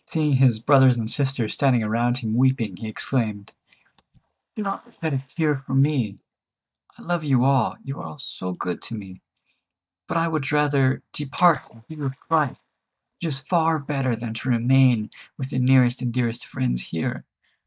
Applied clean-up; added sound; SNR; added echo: neural mask model DeepFilterNet 3.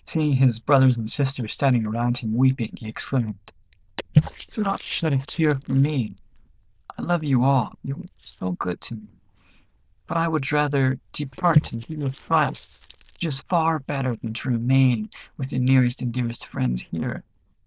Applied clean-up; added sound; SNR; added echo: neural diffusion model UNIVERSE++.